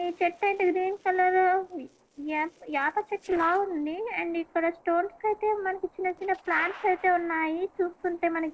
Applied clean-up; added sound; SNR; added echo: neural separator model SepFormer DNS4.